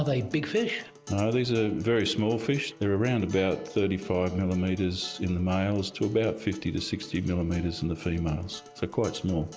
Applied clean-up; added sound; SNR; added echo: none; Acoustic guitar; 20 dB; none.